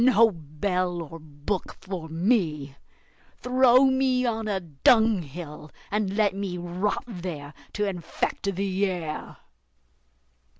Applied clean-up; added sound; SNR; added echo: none; none; none; none.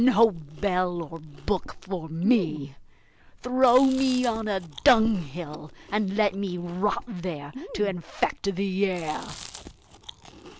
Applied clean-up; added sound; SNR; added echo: none; Chewing, mastication; 18 dB; none.